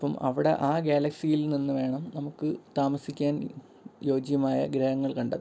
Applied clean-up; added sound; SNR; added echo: none; none; none; none.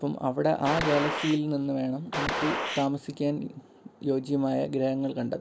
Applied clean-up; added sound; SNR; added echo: none; Gunshot, gunfire; 3 dB; none.